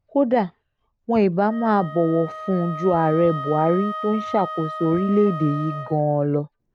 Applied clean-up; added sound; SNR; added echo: none; Wind instrument, woodwind instrument; 12 dB; none.